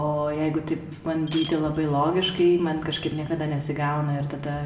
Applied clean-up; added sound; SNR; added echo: none; Shatter; 15 dB; reverberation time 0.9 s.